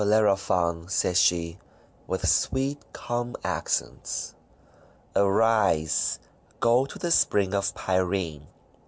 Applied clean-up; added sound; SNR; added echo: none; none; none; none.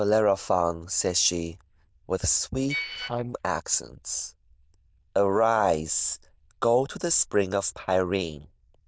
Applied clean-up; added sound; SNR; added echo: neural diffusion model UNIVERSE++.